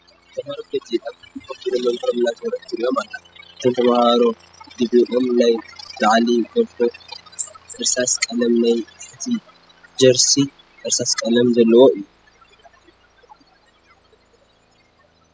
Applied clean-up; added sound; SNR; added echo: classical method spectral subtraction.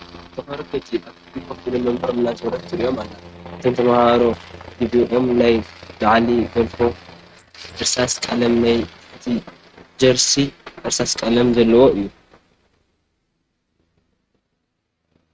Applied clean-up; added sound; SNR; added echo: neural mask model RNNoise.